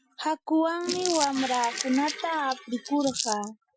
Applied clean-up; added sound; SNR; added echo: classical method Wiener filter.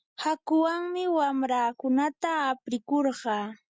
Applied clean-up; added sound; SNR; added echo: none; none; none; none.